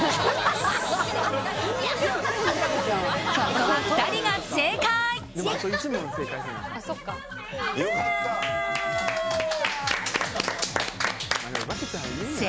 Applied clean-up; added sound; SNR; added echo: none; Drum kit; 16 dB; none.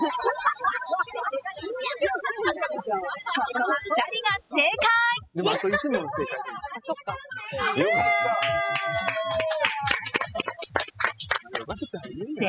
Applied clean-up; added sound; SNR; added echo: classical method spectral subtraction.